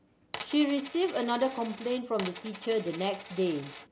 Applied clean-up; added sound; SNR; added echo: none; Coin (dropping); 14 dB; none.